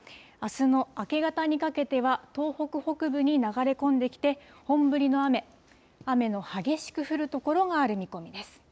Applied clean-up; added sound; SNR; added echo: none; none; none; none.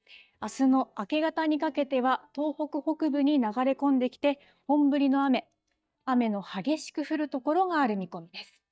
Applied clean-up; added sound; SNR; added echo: neural mask model DeepFilterNet 3.